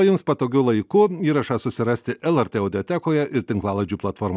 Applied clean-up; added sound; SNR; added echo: none; none; none; none.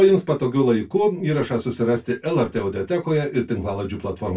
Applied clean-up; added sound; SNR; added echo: none; none; none; reverberation time 0.2 s.